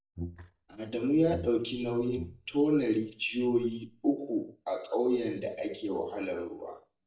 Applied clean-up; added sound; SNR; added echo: neural mask model DeepFilterNet 3.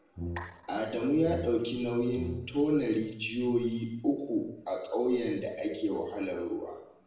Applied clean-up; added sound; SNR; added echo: none; Brass instrument; 10 dB; reverberation time 0.7 s.